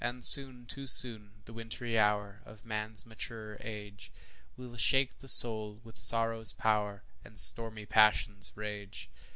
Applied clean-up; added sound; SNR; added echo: none; none; none; none.